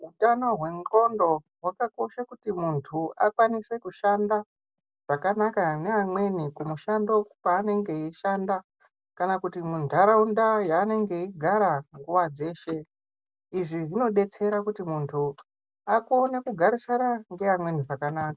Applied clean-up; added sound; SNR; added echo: none; none; none; none.